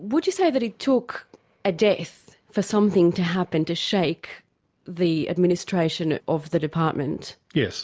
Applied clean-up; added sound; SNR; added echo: none; none; none; none.